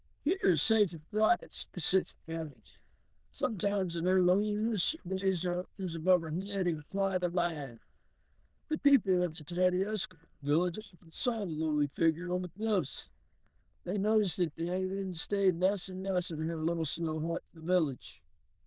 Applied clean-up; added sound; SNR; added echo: neural diffusion model UNIVERSE++.